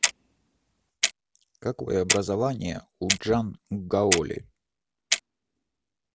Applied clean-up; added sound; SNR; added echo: none; Clock; 2 dB; none.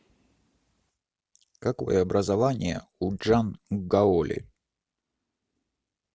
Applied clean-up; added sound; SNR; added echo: none; none; none; none.